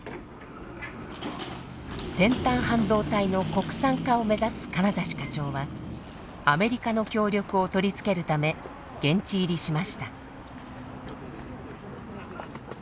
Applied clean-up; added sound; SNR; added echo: none; none; none; none.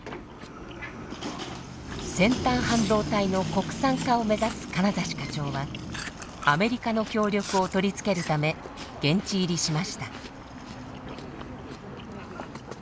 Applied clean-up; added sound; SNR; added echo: none; Chewing, mastication; 16 dB; none.